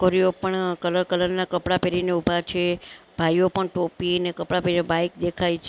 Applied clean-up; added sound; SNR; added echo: none; none; none; none.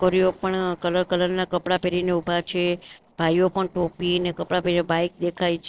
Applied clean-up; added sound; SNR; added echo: neural separator model SepFormer DNS4.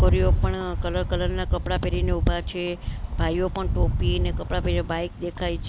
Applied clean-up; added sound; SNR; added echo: none; Rattle; -4 dB; none.